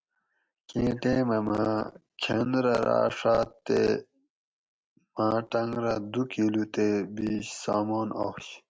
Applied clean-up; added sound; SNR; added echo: none; none; none; none.